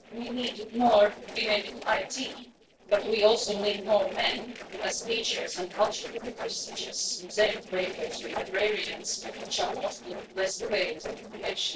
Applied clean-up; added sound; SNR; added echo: neural separator model SepFormer DNS4.